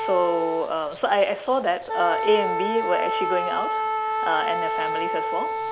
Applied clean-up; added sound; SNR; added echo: none; Wind instrument, woodwind instrument; 2 dB; none.